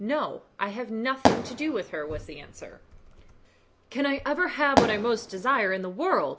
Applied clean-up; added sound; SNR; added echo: none; Fireworks; -2 dB; none.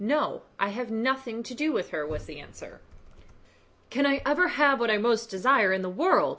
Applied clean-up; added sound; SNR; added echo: none; none; none; none.